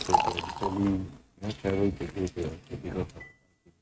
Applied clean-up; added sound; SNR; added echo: neural mask model RNNoise.